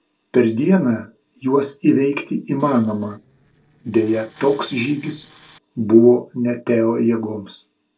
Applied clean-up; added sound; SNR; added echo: neural separator model SepFormer DNS4.